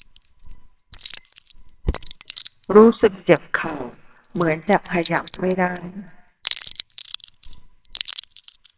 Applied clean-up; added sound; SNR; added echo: neural separator model SepFormer WHAMR!.